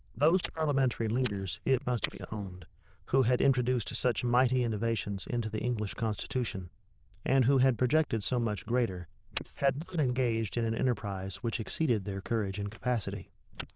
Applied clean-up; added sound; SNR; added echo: neural diffusion model UNIVERSE++.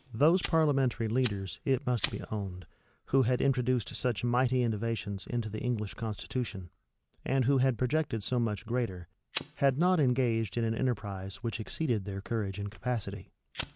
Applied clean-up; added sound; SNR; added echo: none; Fire; 20 dB; none.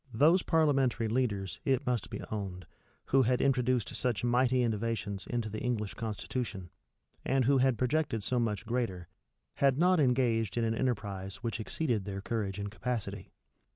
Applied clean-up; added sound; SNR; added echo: none; none; none; none.